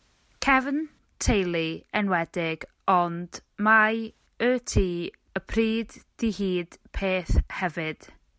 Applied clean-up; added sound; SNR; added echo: none; none; none; none.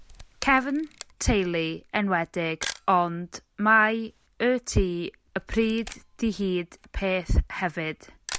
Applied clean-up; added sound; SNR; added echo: none; Camera; 18 dB; none.